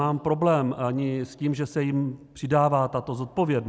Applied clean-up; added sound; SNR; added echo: none; none; none; none.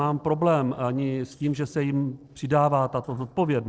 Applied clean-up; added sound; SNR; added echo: neural separator model SepFormer DNS4.